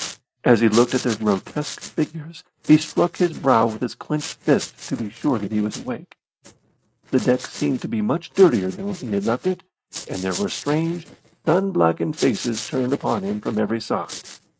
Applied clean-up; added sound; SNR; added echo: neural mask model RNNoise.